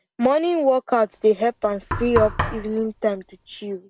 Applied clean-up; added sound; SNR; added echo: none; Knock; 9 dB; none.